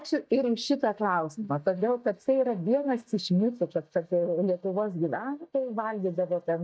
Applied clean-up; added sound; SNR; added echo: neural mask model DeepFilterNet 3.